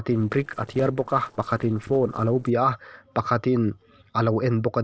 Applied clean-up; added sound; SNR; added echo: neural separator model SepFormer DNS4.